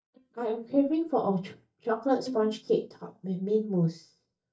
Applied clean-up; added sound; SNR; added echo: neural mask model DeepFilterNet 3.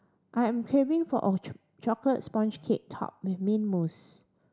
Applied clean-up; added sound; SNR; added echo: none; none; none; none.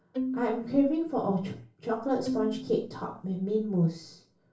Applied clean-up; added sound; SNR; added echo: none; Bowed string instrument; 6 dB; reverberation time 0.3 s.